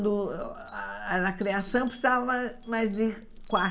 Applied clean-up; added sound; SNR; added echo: none; Glass; 11 dB; reverberation time 0.4 s.